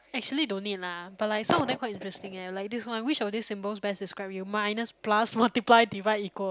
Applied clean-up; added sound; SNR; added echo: none; none; none; none.